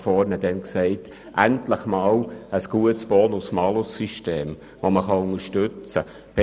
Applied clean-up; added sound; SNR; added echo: none; none; none; none.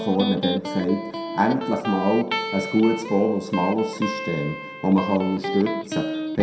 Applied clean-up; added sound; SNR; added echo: none; Electric guitar; 7 dB; reverberation time 0.5 s.